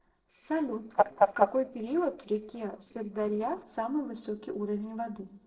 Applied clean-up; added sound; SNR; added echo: neural separator model SepFormer DNS4.